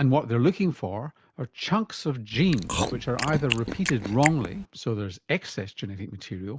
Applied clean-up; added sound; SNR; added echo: none; Chewing, mastication; 4 dB; none.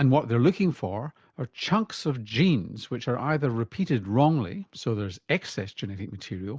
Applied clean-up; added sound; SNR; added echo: none; none; none; none.